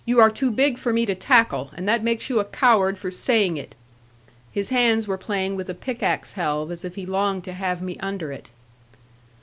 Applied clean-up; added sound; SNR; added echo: none; Chirp, tweet; 5 dB; none.